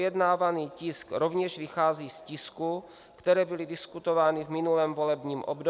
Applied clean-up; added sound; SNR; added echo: none; none; none; none.